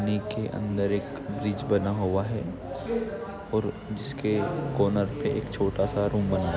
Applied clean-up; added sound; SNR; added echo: none; none; none; none.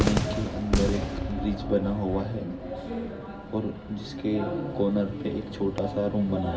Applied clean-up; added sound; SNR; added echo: none; Cheering / Fireworks; 5 dB; reverberation time 0.2 s.